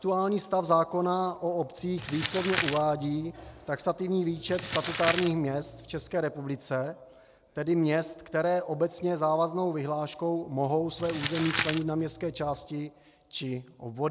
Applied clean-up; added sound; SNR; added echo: none; Crumpling, crinkling; 7 dB; none.